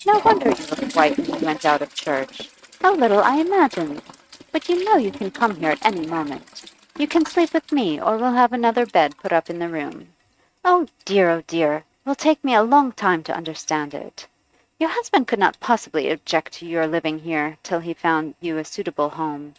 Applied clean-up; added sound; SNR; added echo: neural mask model RNNoise.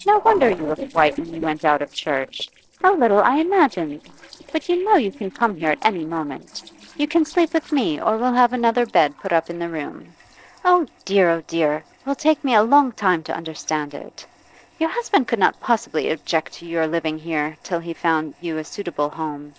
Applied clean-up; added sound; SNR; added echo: neural separator model SepFormer DNS4.